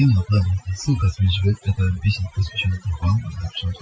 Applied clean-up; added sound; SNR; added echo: classical method Wiener filter.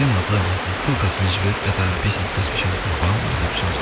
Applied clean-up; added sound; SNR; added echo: none; Stream; 4 dB; none.